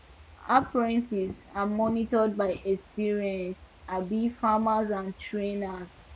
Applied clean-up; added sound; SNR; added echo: none; Fireworks / Ocean; 19 dB; none.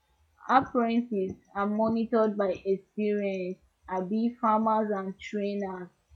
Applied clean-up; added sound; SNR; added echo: classical method log-MMSE.